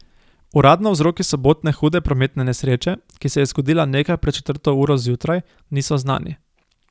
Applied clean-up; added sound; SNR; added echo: none; none; none; none.